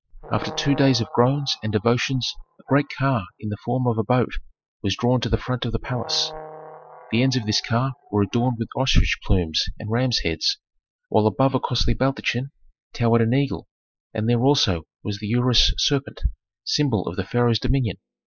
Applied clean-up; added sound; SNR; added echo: classical method spectral subtraction.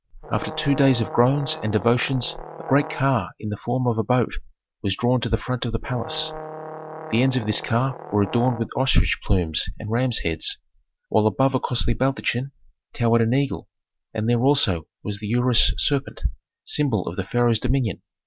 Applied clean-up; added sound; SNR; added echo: none; Brass instrument; 13 dB; none.